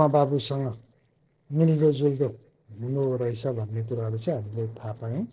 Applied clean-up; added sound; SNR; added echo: neural separator model SepFormer DNS4.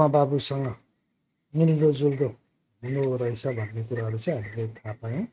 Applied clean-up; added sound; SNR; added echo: neural mask model RNNoise.